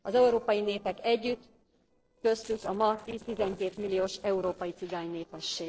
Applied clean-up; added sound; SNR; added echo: neural separator model SepFormer DNS4.